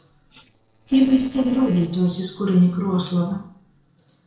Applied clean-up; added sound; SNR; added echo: neural separator model SepFormer DNS4.